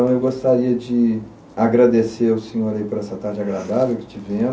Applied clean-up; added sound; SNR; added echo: none; none; none; none.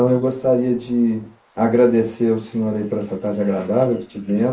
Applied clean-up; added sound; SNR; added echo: neural mask model Resemble Enhance denoiser.